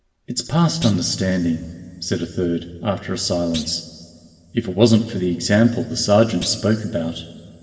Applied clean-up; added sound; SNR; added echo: none; Thump, thud; 17 dB; reverberation time 2.2 s.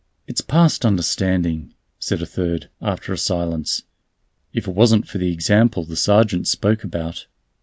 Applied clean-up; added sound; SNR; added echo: none; none; none; none.